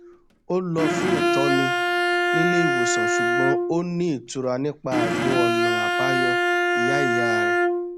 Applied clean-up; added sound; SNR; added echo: none; Bowed string instrument; -5 dB; none.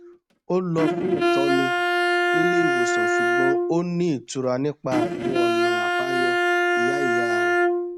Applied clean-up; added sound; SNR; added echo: neural mask model RNNoise.